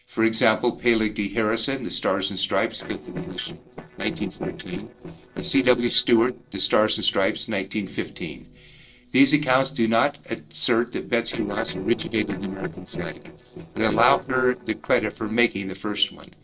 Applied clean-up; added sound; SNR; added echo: neural separator model SepFormer DNS4.